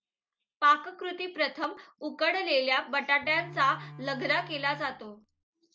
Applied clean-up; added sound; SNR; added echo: none; Bowed string instrument; 17 dB; none.